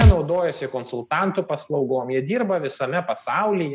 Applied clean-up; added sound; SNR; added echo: none; Thump, thud; 2 dB; none.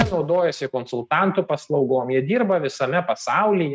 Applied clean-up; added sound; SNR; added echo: neural mask model RNNoise.